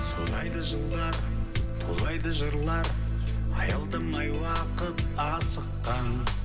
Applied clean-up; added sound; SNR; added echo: none; Crackle; 8 dB; reverberation time 0.8 s.